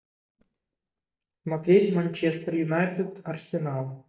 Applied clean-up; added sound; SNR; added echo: neural mask model DeepFilterNet 3.